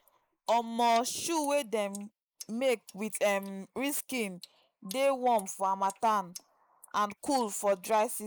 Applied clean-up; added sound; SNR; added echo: neural mask model Resemble Enhance denoiser.